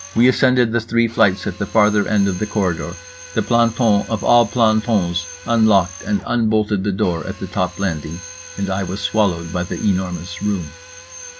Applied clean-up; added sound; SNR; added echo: none; Drill; 19 dB; none.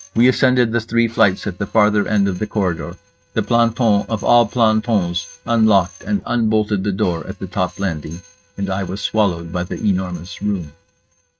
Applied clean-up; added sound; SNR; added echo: neural mask model RNNoise.